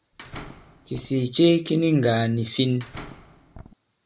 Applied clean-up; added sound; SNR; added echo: none; Slam; 17 dB; none.